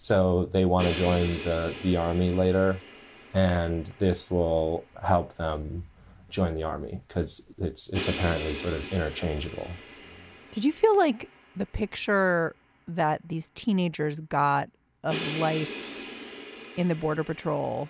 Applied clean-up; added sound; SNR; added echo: none; Crash cymbal; 13 dB; none.